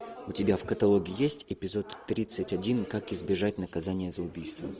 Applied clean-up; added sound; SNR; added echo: none; none; none; none.